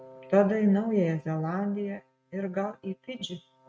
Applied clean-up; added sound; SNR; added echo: neural mask model RNNoise.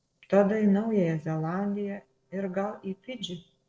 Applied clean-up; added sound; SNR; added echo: neural separator model SepFormer DNS4.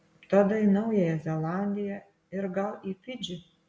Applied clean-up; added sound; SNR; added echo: none; none; none; none.